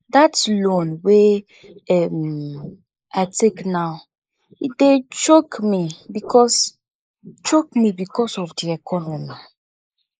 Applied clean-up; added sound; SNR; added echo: neural mask model Resemble Enhance denoiser.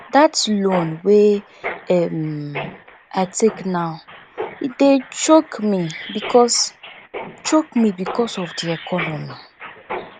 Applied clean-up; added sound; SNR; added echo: none; Mechanisms; 14 dB; none.